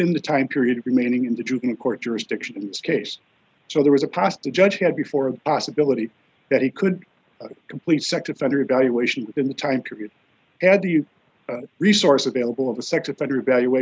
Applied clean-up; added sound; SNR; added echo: none; none; none; none.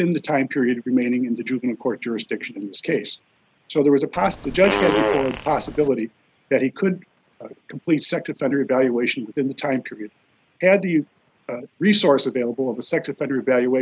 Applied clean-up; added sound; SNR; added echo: none; Fart; 2 dB; none.